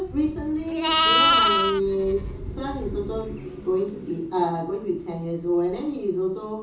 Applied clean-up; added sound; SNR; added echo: none; Livestock, farm animals, working animals; 0 dB; reverberation time 0.6 s.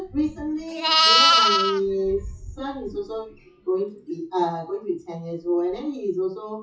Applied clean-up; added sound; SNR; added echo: classical method WPE with log-MMSE.